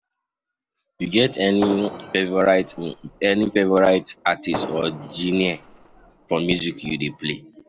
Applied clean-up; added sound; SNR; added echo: none; Fireworks; 14 dB; none.